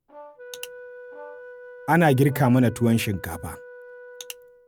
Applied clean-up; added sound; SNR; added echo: none; Brass instrument + Wind instrument, woodwind instrument; 18 dB; none.